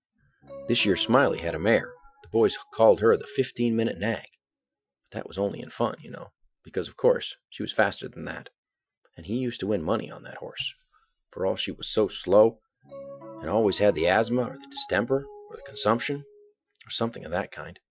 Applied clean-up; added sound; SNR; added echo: classical method Wiener filter.